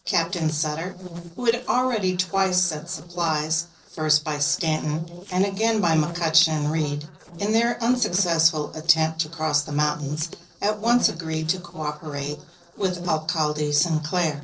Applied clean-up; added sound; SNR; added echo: neural separator model SepFormer DNS4.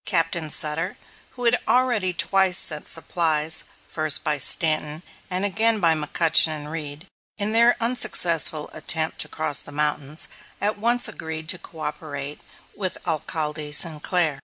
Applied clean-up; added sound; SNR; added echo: none; none; none; none.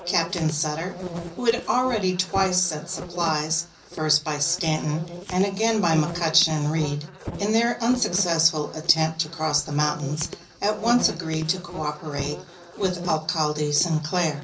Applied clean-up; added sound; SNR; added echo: none; Insect; 12 dB; reverberation time 0.5 s.